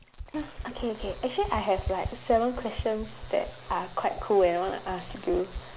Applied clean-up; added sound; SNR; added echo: none; Fill (with liquid); 11 dB; none.